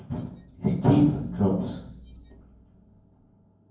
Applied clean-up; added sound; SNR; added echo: none; Chirp, tweet; 9 dB; reverberation time 0.9 s.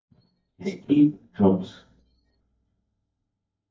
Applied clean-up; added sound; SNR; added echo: neural mask model DeepFilterNet 3.